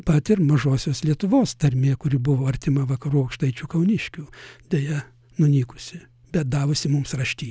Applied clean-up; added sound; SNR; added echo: none; none; none; none.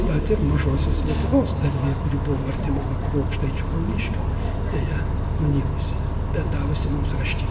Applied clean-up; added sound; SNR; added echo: none; Bus; -3 dB; reverberation time 1.3 s.